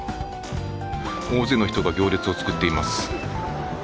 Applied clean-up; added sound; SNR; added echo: none; Fart; 18 dB; none.